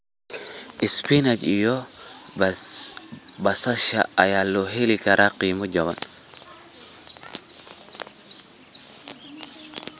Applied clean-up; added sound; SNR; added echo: none; none; none; none.